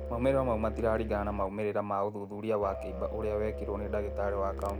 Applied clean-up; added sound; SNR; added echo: none; Musical instrument; 7 dB; none.